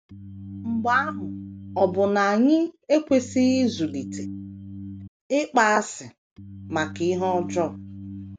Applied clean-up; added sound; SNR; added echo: none; Organ; 12 dB; none.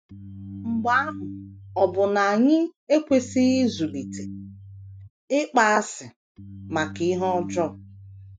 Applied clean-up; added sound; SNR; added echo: classical method Wiener filter.